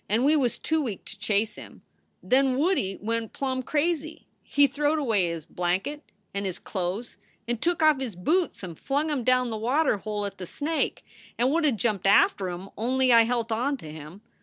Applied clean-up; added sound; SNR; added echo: none; none; none; none.